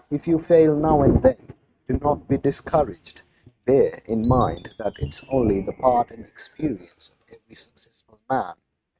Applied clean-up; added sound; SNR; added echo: neural mask model RNNoise.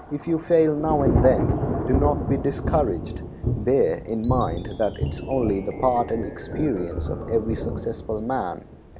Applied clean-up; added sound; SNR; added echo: none; Wind chime + Thunder / Rain; 0 dB; none.